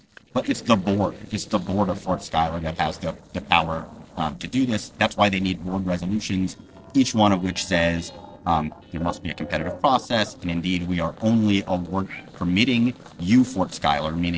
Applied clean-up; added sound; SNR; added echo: neural separator model SepFormer DNS4.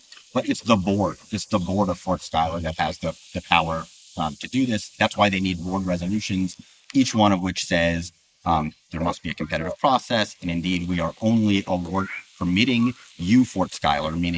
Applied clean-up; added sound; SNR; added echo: neural mask model Resemble Enhance denoiser.